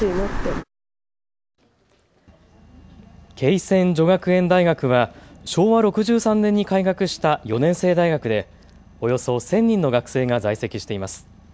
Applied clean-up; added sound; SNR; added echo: none; none; none; none.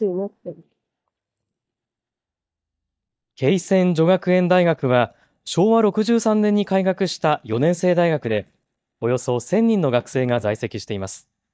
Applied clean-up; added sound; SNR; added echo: neural mask model DeepFilterNet 3.